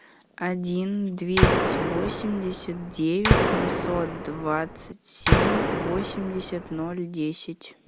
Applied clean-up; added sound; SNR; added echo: none; Gunshot, gunfire; -4 dB; none.